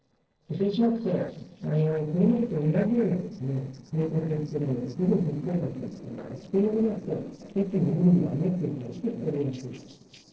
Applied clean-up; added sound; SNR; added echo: neural separator model SepFormer DNS4.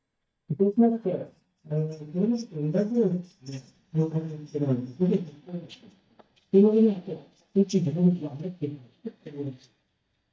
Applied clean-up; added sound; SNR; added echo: neural mask model DeepFilterNet 3.